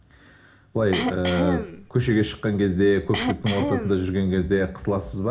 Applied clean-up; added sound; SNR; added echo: none; Cough; 5 dB; reverberation time 0.4 s.